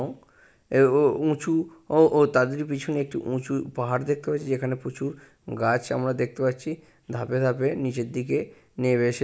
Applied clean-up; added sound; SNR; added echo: none; none; none; none.